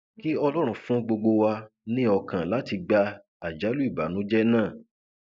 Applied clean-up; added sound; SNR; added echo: neural mask model DeepFilterNet 3.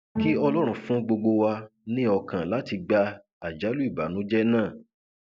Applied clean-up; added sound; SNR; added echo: none; Bowed string instrument; 10 dB; none.